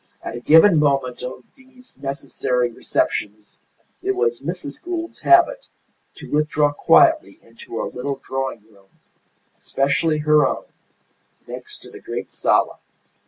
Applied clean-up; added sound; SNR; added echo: none; none; none; none.